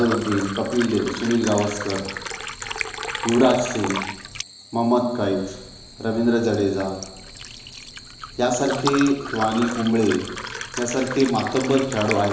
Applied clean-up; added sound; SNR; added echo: none; Liquid; 10 dB; reverberation time 1.0 s.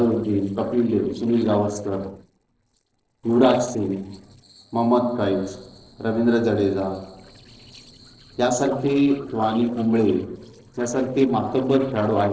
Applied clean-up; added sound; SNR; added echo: neural separator model SepFormer DNS4.